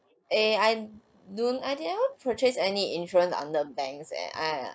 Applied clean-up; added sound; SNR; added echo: none; none; none; none.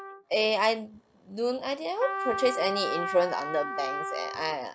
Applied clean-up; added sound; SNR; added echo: none; Trumpet; 6 dB; none.